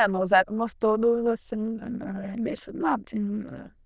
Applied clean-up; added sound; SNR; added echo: neural diffusion model UNIVERSE++.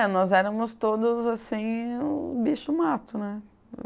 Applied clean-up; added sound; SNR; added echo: none; none; none; none.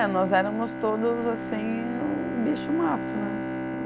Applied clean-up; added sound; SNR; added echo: none; Bowed string instrument; 5 dB; none.